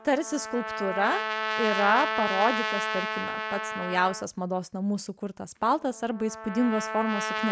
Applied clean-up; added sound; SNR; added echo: none; Trumpet; 4 dB; none.